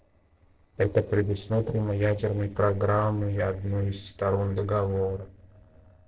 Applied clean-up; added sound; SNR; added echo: neural separator model SepFormer DNS4.